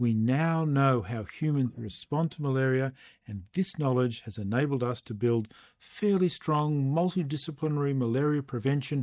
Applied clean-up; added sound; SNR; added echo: neural mask model DeepFilterNet 3.